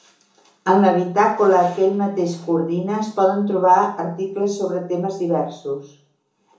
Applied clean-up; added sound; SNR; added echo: none; none; none; reverberation time 0.8 s.